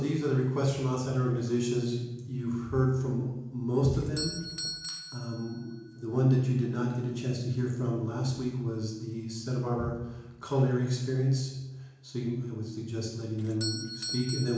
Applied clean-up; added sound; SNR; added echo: none; Doorbell; 16 dB; reverberation time 1.0 s.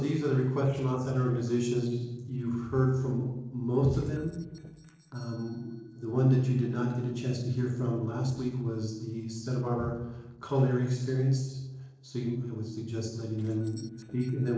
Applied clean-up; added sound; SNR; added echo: neural separator model SepFormer DNS4.